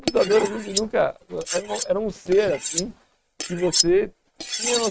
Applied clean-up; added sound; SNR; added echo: neural mask model RNNoise.